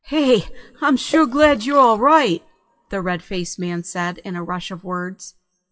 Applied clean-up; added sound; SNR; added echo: classical method WPE with log-MMSE.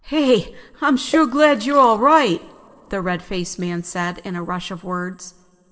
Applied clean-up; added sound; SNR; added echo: neural separator model SepFormer DNS4.